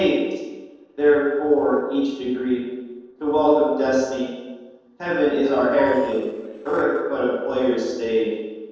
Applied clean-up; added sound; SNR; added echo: neural separator model SepFormer DNS4.